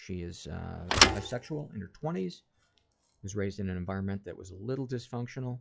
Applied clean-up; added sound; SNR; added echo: classical method log-MMSE.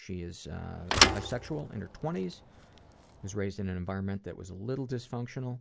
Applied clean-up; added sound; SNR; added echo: none; Thump, thud; -5 dB; none.